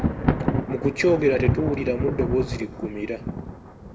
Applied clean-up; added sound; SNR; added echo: none; Thunder; 1 dB; reverberation time 1.0 s.